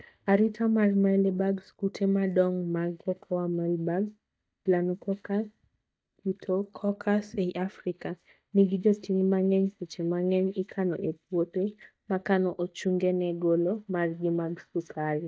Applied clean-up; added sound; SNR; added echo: neural mask model DeepFilterNet 3.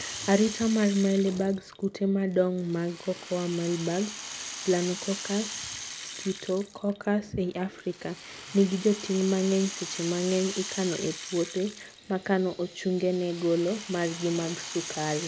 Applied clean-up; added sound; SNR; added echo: none; Rattle (instrument); 12 dB; none.